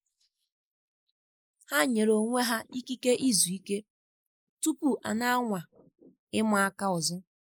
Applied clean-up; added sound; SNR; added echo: neural mask model Resemble Enhance denoiser.